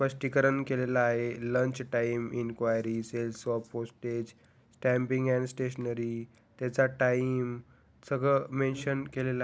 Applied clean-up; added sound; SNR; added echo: none; none; none; none.